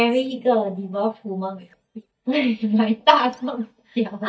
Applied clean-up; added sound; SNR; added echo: neural mask model DeepFilterNet 3.